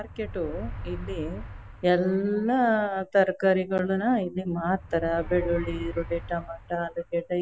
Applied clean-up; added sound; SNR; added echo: none; Motor vehicle (road); 13 dB; none.